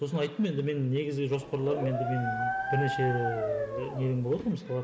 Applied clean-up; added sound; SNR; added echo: none; Dog; 3 dB; none.